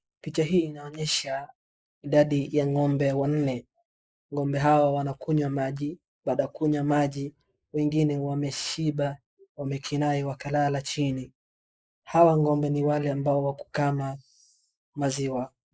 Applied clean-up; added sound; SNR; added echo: neural mask model Resemble Enhance denoiser.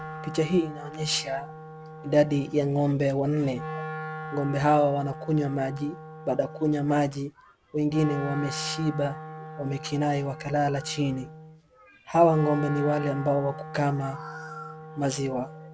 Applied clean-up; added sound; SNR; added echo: none; Wind instrument, woodwind instrument; 12 dB; none.